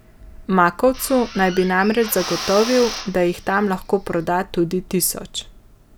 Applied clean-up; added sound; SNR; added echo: none; Drill; 13 dB; none.